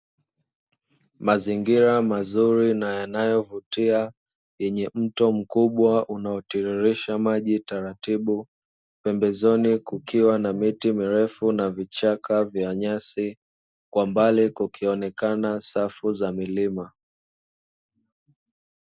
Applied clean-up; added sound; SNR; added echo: none; none; none; none.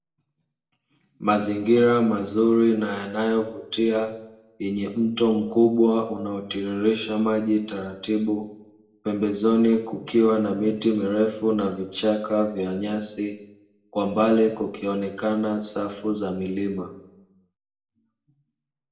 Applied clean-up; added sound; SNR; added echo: none; none; none; reverberation time 0.7 s.